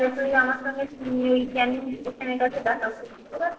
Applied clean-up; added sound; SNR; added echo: neural separator model SepFormer DNS4.